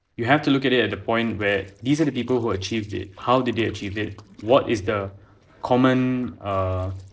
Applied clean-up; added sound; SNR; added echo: neural separator model SepFormer DNS4.